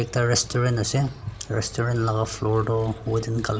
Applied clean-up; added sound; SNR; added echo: none; Engine; 17 dB; none.